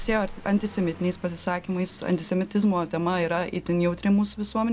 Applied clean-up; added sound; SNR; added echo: none; Telephone + Car passing by; 17 dB; none.